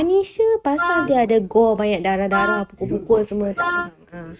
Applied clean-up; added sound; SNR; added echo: neural mask model RNNoise.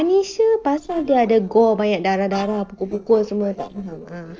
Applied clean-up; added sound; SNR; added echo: neural separator model SepFormer DNS4.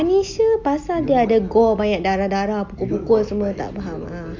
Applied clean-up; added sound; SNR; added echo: none; none; none; none.